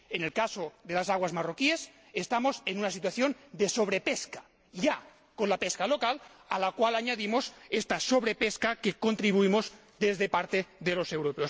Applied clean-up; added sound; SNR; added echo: none; none; none; none.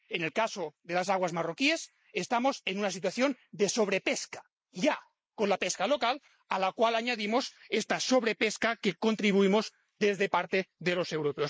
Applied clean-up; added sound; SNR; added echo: neural mask model Resemble Enhance denoiser.